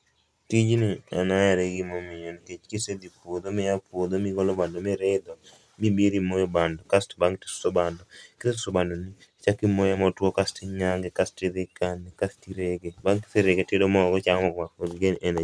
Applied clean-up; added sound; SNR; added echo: none; none; none; none.